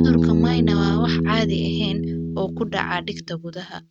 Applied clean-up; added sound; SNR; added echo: neural mask model RNNoise.